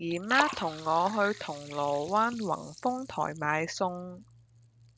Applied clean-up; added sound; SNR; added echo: none; Liquid; 12 dB; none.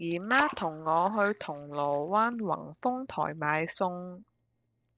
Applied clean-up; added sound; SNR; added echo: neural separator model SepFormer DNS4.